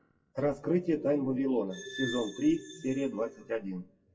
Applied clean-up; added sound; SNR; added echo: classical method WPE with log-MMSE.